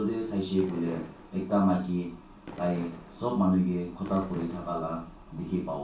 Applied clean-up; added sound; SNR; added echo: none; Fireworks; 17 dB; reverberation time 0.4 s.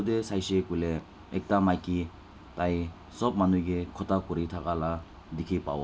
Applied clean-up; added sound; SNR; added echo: none; none; none; none.